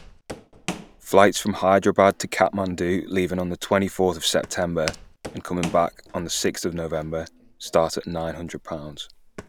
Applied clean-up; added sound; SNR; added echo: none; Walk, footsteps; 17 dB; none.